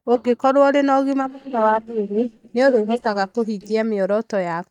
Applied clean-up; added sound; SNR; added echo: neural mask model DeepFilterNet 3.